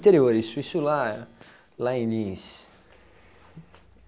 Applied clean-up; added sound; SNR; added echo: none; none; none; none.